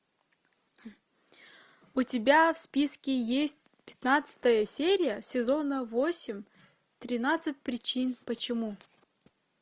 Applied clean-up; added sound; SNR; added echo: none; none; none; none.